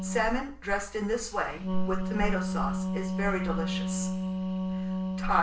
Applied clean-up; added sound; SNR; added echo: none; Wind instrument, woodwind instrument; 2 dB; reverberation time 0.4 s.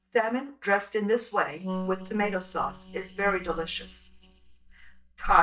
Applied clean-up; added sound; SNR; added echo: neural mask model DeepFilterNet 3.